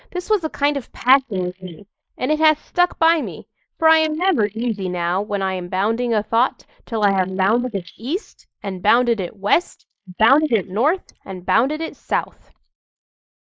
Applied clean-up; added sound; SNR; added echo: neural mask model Resemble Enhance denoiser.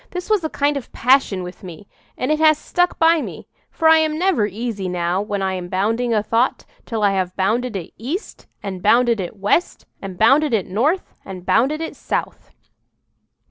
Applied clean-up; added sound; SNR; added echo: none; none; none; none.